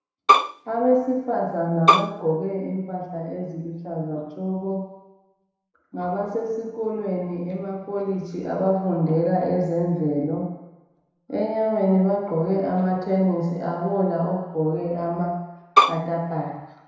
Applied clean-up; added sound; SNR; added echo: none; Bowed string instrument; -5 dB; reverberation time 1.0 s.